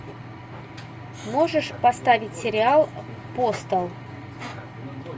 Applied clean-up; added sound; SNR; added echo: none; none; none; none.